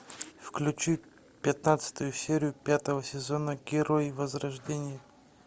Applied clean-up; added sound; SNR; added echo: none; none; none; none.